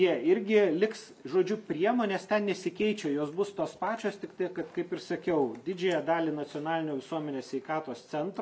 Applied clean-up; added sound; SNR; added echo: none; none; none; none.